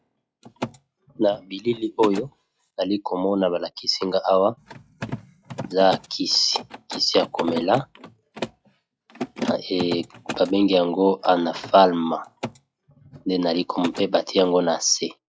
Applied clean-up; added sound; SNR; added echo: classical method log-MMSE.